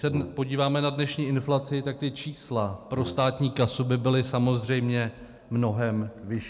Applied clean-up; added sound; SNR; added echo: none; Brass instrument; 15 dB; none.